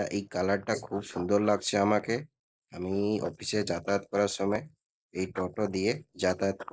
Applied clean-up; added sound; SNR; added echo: neural mask model Resemble Enhance denoiser.